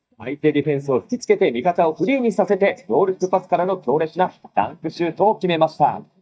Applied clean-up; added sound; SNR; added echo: neural mask model DeepFilterNet 3.